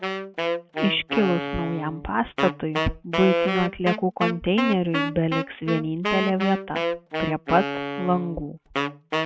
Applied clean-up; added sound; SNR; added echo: none; Wind instrument, woodwind instrument; 3 dB; none.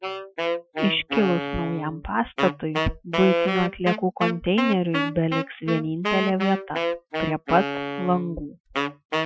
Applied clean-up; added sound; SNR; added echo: classical method Wiener filter.